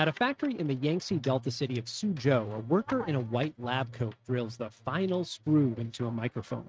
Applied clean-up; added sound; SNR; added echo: neural mask model RNNoise.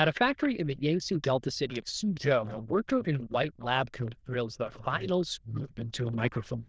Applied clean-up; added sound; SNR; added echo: neural diffusion model UNIVERSE++.